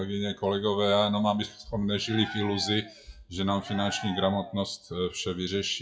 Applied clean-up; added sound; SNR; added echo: classical method WPE with log-MMSE.